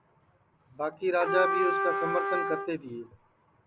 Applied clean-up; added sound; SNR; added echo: none; Trumpet; -1 dB; none.